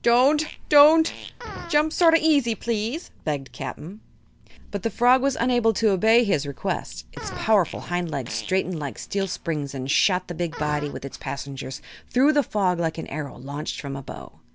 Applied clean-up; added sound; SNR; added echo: none; Fart + Fart; 18 dB; none.